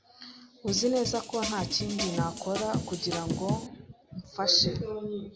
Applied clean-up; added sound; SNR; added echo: none; Drum kit; 3 dB; none.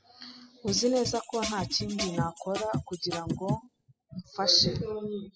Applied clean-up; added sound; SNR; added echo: classical method spectral subtraction.